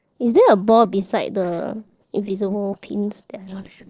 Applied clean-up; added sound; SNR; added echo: neural separator model SepFormer DNS4.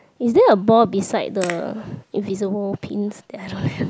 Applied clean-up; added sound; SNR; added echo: none; Crack / Crackle; 17 dB; none.